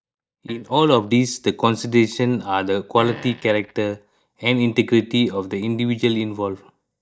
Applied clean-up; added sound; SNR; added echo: neural mask model DeepFilterNet 3.